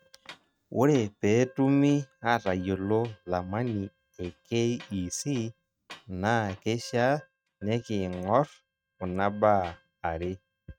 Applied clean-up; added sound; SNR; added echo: neural mask model RNNoise.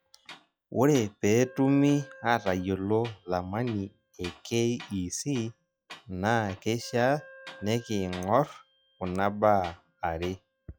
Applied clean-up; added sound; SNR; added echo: classical method log-MMSE.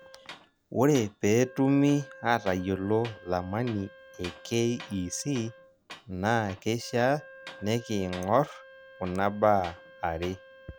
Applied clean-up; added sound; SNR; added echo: none; Wind instrument, woodwind instrument + Tools; 19 dB; none.